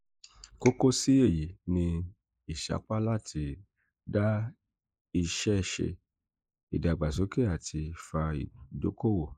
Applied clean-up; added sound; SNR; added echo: neural mask model Resemble Enhance denoiser.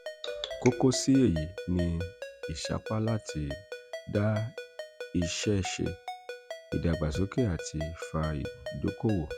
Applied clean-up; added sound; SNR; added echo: none; Ringtone; 11 dB; none.